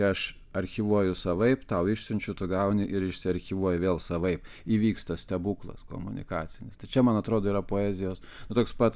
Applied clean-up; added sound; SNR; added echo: none; none; none; none.